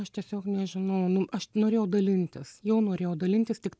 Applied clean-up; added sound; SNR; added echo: none; none; none; none.